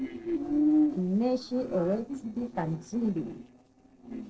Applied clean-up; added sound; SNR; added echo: neural separator model SepFormer DNS4.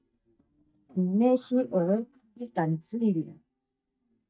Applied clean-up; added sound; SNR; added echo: neural mask model DeepFilterNet 3.